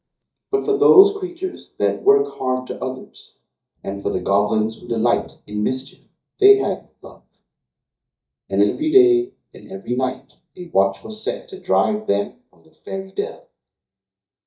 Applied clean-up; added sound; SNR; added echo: neural mask model DeepFilterNet 3.